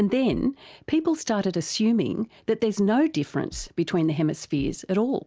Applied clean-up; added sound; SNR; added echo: none; Bass drum; 18 dB; none.